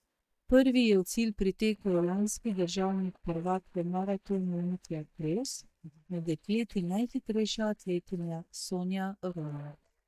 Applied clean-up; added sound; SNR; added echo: neural mask model DeepFilterNet 3.